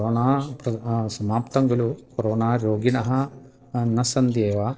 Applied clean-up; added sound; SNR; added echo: neural separator model SepFormer DNS4.